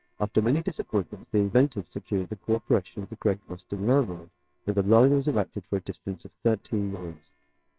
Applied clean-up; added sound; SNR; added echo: neural separator model SepFormer WHAMR!.